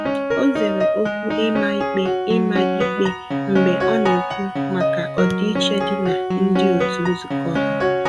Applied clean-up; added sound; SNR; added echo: none; Piano; -2 dB; none.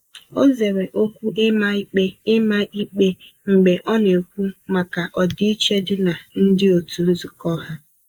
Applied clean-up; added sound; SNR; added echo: neural mask model Resemble Enhance denoiser.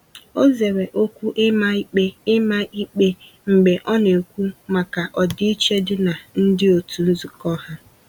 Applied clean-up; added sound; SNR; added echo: none; none; none; none.